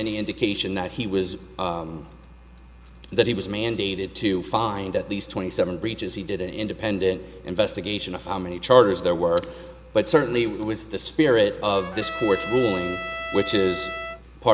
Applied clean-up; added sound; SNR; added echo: none; Trumpet; 9 dB; none.